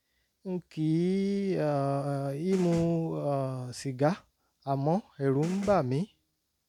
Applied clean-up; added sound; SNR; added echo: none; Snare drum; 17 dB; none.